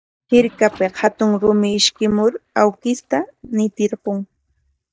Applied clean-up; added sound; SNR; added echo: neural mask model DeepFilterNet 3.